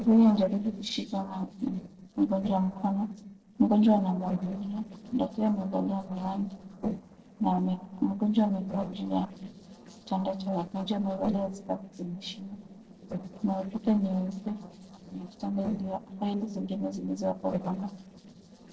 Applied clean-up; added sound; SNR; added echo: neural separator model SepFormer DNS4.